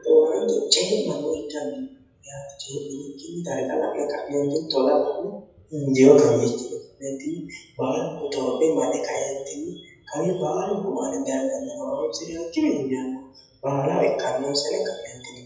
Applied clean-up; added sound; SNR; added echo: classical method WPE with log-MMSE.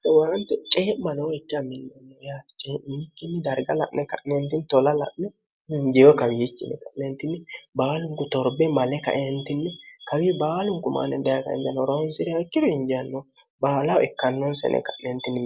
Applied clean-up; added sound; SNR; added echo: none; none; none; none.